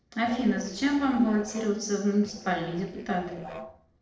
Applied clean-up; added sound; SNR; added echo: neural separator model SepFormer DNS4.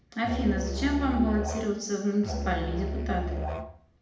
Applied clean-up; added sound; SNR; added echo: none; Musical instrument; 3 dB; reverberation time 0.8 s.